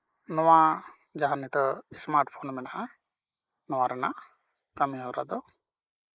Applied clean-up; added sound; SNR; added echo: neural mask model Resemble Enhance denoiser.